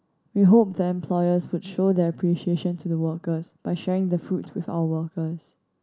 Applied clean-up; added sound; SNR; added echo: none; none; none; none.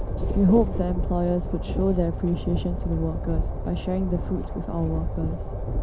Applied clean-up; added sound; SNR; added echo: none; Train; 1 dB; none.